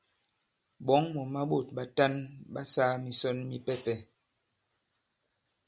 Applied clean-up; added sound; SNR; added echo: none; none; none; none.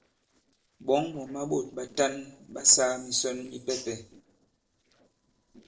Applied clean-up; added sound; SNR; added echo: neural separator model SepFormer DNS4.